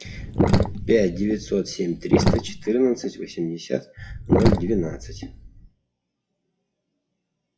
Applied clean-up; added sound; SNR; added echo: classical method WPE with log-MMSE.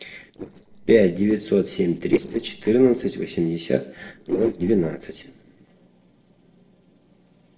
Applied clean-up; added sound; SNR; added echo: neural separator model SepFormer DNS4.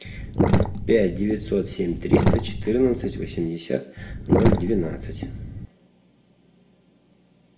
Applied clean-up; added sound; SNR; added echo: none; Sink (filling or washing); -2 dB; reverberation time 0.5 s.